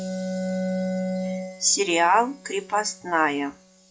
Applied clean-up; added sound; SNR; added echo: classical method log-MMSE.